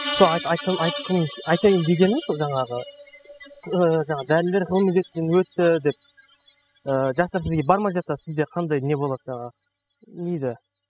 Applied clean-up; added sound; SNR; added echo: classical method spectral subtraction.